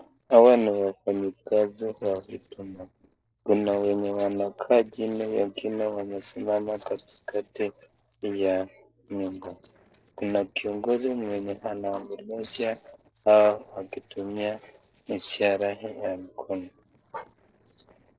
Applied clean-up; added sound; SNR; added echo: neural separator model SepFormer DNS4.